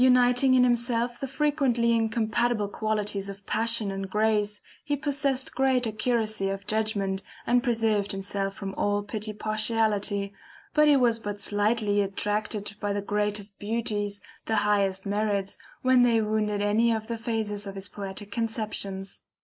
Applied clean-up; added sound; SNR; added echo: neural mask model Resemble Enhance denoiser.